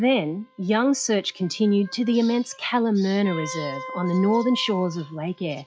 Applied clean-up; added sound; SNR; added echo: classical method log-MMSE.